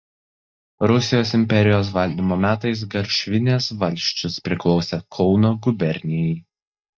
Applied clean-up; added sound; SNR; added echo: neural mask model DeepFilterNet 3.